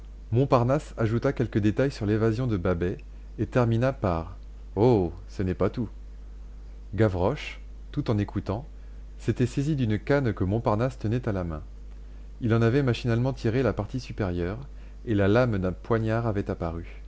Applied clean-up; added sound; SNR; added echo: none; none; none; none.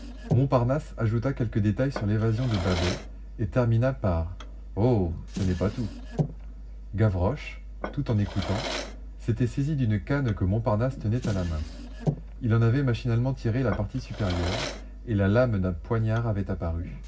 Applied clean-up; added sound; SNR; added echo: none; Drawer open or close; 12 dB; reverberation time 0.4 s.